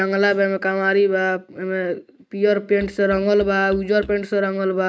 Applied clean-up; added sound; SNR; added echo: neural mask model RNNoise.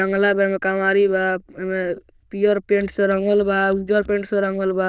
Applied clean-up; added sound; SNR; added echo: neural diffusion model UNIVERSE++.